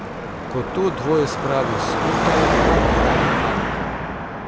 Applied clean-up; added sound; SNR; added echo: none; Car passing by / Traffic noise, roadway noise / Engine; -5 dB; none.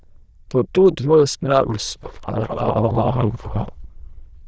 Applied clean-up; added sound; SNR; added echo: neural diffusion model UNIVERSE++.